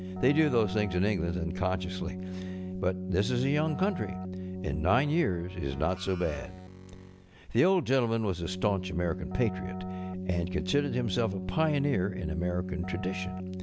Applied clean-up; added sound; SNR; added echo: none; Keyboard (musical); 7 dB; none.